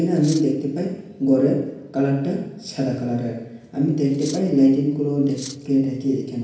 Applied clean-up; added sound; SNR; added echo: none; Cutlery, silverware; 19 dB; reverberation time 0.9 s.